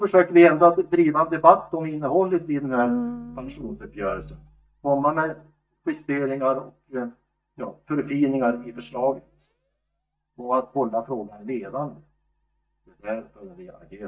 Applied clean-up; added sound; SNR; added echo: neural mask model DeepFilterNet 3.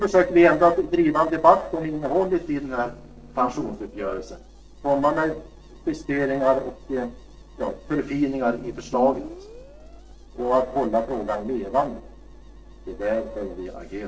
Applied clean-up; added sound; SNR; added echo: neural separator model SepFormer DNS4.